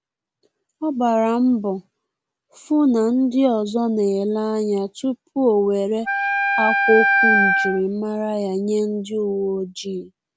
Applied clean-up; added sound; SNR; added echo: none; Wind instrument, woodwind instrument; -2 dB; none.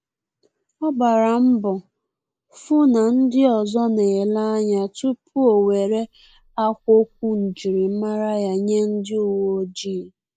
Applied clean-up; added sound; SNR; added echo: neural mask model Resemble Enhance denoiser.